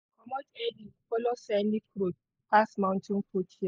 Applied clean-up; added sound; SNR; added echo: neural mask model Resemble Enhance denoiser.